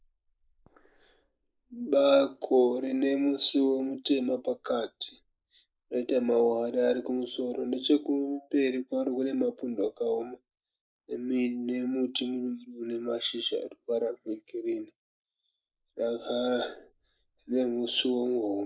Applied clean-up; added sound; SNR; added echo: neural mask model Resemble Enhance denoiser.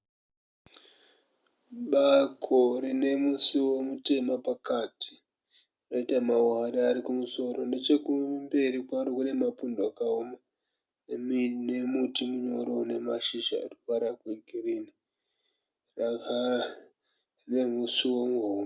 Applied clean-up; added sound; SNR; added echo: none; none; none; none.